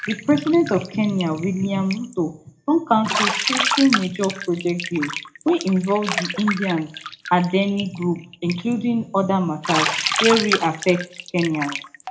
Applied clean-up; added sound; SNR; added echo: none; Bathtub (filling or washing); 6 dB; reverberation time 0.3 s.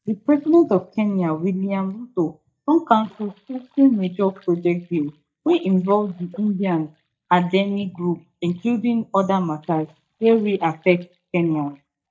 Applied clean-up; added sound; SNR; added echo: neural mask model DeepFilterNet 3.